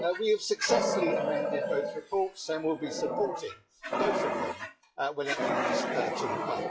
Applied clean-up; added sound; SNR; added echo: classical method WPE with log-MMSE.